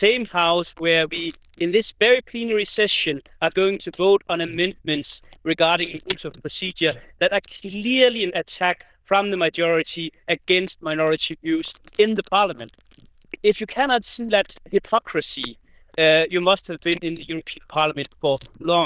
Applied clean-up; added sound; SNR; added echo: neural diffusion model UNIVERSE++.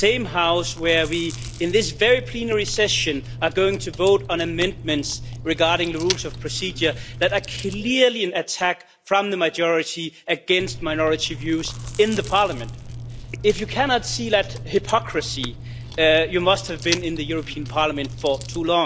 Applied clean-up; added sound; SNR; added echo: none; Chewing, mastication; 11 dB; none.